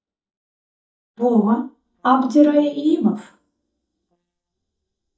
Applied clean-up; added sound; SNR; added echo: neural mask model DeepFilterNet 3.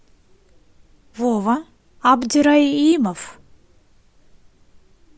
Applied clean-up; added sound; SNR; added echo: none; none; none; none.